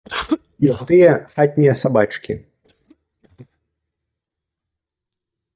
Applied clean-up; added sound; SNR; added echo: neural mask model DeepFilterNet 3.